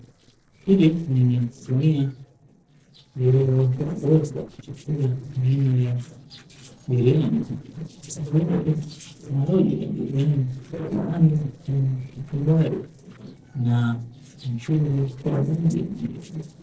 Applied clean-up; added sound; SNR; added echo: neural separator model SepFormer DNS4.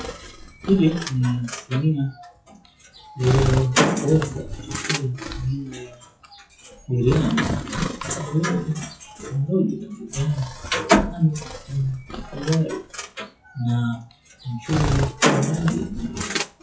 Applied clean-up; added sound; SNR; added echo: classical method WPE with log-MMSE.